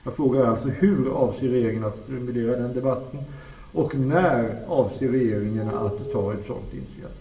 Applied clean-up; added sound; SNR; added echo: none; Glass; 10 dB; reverberation time 0.8 s.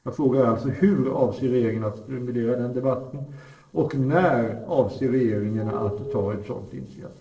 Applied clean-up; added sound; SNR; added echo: neural separator model SepFormer DNS4.